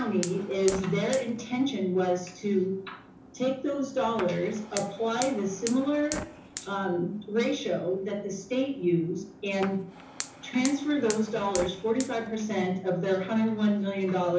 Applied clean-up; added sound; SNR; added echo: none; Fire; 14 dB; reverberation time 0.7 s.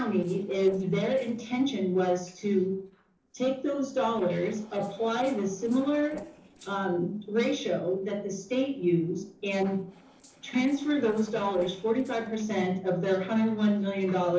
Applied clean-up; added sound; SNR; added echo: neural separator model SepFormer DNS4.